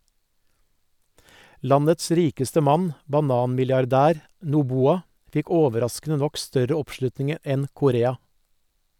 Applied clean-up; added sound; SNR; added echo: none; none; none; none.